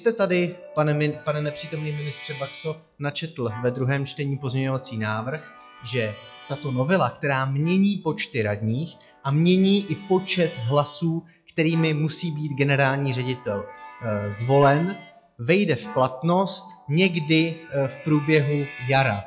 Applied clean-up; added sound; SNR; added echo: classical method log-MMSE.